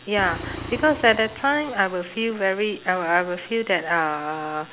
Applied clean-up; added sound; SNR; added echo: none; Engine; 13 dB; none.